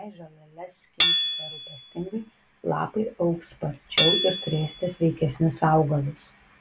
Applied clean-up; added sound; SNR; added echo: none; Hammer / Chink, clink; 1 dB; none.